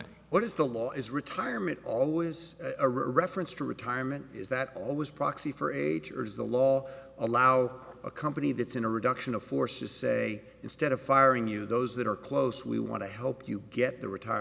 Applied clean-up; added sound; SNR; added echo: none; none; none; none.